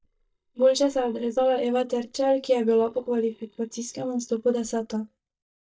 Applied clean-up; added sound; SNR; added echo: neural mask model DeepFilterNet 3.